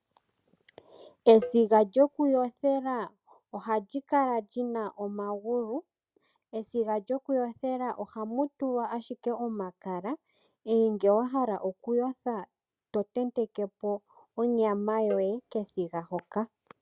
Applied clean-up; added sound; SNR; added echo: none; Cowbell; 16 dB; none.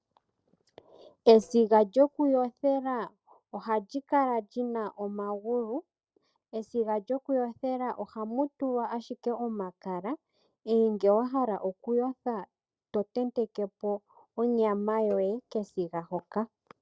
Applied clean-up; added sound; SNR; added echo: neural separator model SepFormer DNS4.